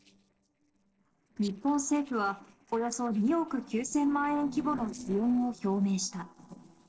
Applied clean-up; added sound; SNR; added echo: neural separator model SepFormer DNS4.